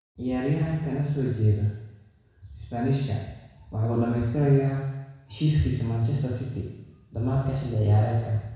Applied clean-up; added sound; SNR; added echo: none; none; none; reverberation time 1.1 s.